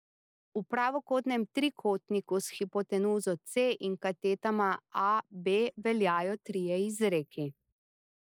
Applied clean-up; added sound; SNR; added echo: neural mask model Resemble Enhance denoiser.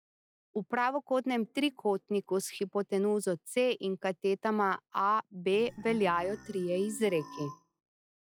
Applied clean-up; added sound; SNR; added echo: classical method log-MMSE.